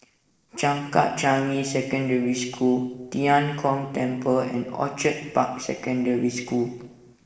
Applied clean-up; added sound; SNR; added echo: neural separator model SepFormer DNS4.